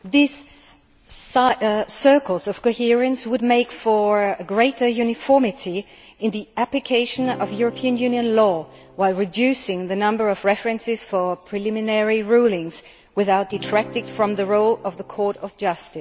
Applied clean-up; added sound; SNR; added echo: none; Acoustic guitar / Strum; 17 dB; none.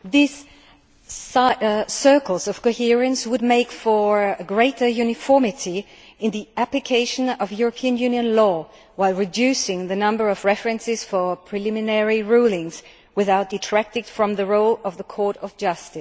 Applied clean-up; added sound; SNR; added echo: none; none; none; none.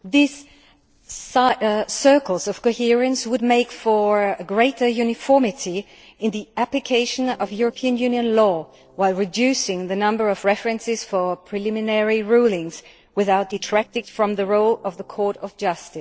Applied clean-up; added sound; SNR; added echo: neural separator model SepFormer DNS4.